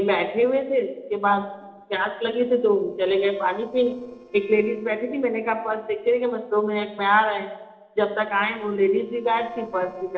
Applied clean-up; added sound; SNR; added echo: neural separator model SepFormer DNS4.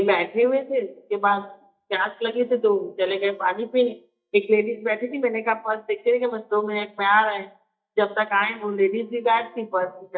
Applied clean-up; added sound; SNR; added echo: neural mask model DeepFilterNet 3.